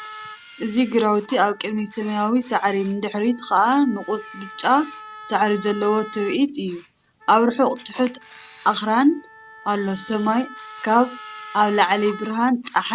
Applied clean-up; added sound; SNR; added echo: none; Wind instrument, woodwind instrument + Camera; 18 dB; none.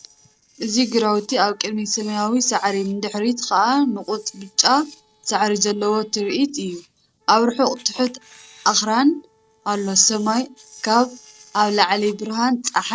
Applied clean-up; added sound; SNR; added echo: neural separator model SepFormer DNS4.